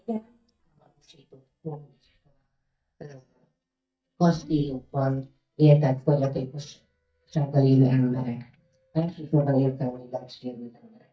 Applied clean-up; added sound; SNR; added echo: neural mask model DeepFilterNet 3.